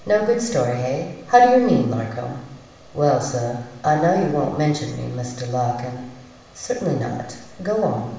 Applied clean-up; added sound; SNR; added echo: none; none; none; reverberation time 0.9 s.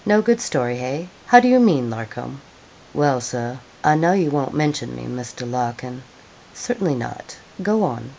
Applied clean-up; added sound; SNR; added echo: none; none; none; none.